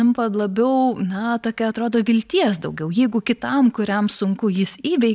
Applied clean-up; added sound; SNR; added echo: none; none; none; none.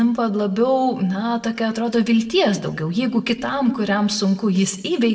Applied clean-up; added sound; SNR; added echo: none; none; none; reverberation time 0.7 s.